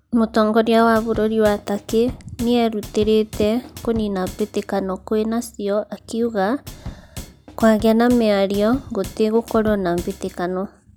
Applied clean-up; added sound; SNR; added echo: none; Drum / Drum kit; 16 dB; none.